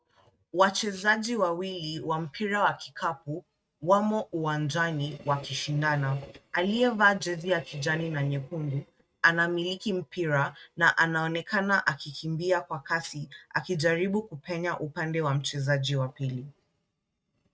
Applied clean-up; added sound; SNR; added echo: neural mask model RNNoise.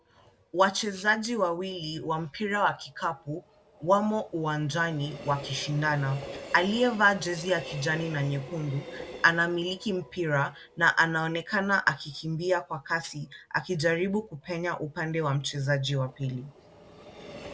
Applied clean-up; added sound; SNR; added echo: none; Train; 18 dB; none.